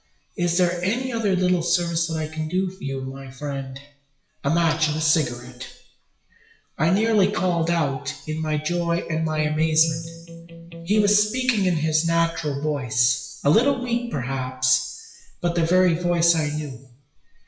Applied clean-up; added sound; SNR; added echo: classical method WPE with log-MMSE.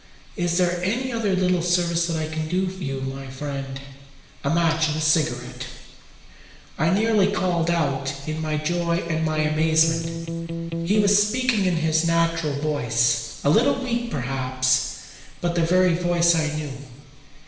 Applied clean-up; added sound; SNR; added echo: none; Electric guitar; 4 dB; reverberation time 1.0 s.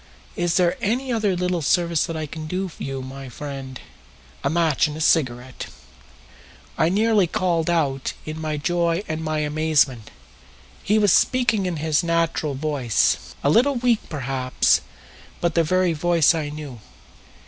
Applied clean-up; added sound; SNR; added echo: none; none; none; none.